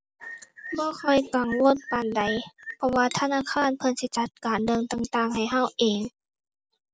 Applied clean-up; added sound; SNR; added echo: none; Cutlery, silverware / Dishes, pots, and pans; 20 dB; none.